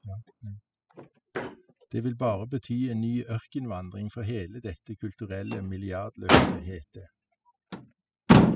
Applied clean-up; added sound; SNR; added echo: classical method spectral subtraction.